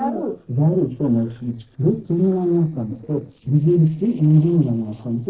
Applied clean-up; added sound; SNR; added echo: neural separator model SepFormer DNS4.